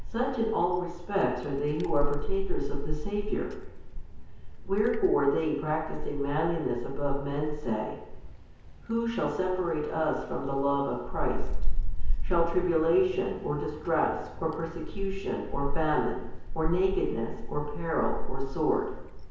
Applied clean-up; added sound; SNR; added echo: none; Wind; -1 dB; reverberation time 1.0 s.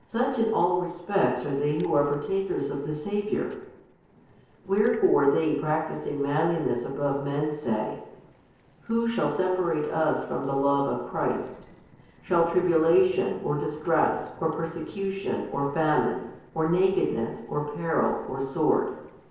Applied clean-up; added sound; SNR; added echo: neural separator model SepFormer DNS4.